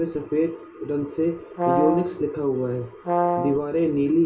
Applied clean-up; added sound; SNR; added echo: none; Brass instrument; 2 dB; reverberation time 0.2 s.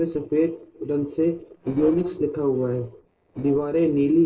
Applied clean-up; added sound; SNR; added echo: neural separator model SepFormer DNS4.